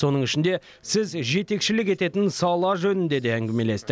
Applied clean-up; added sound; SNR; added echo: none; none; none; none.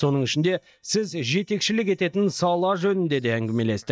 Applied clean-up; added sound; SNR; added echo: neural mask model DeepFilterNet 3.